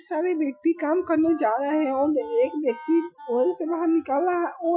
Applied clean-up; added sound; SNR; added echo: classical method Wiener filter.